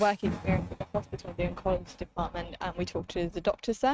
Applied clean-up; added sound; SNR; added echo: neural mask model RNNoise.